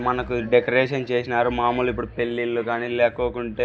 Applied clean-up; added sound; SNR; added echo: none; none; none; none.